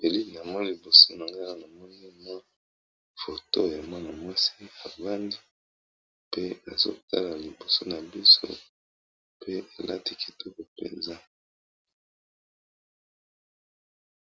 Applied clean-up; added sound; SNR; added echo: none; none; none; none.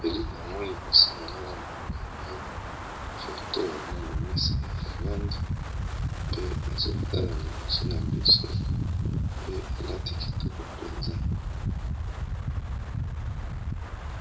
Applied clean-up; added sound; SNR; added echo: none; Wind; -2 dB; reverberation time 0.3 s.